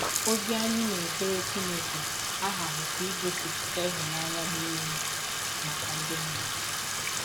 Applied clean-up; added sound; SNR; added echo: none; Bathtub (filling or washing); -3 dB; none.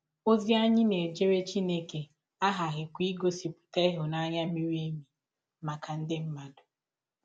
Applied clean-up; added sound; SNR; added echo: none; none; none; none.